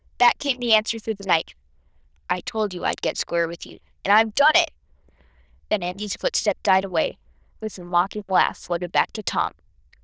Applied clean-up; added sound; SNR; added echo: neural diffusion model UNIVERSE++.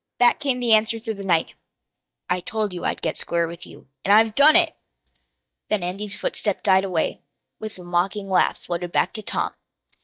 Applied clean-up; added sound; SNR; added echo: neural mask model DeepFilterNet 3.